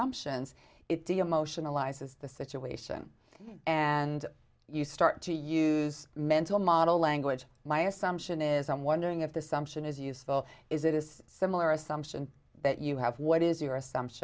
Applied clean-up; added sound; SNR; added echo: none; none; none; none.